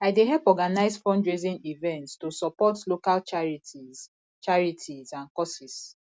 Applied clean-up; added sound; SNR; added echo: none; none; none; none.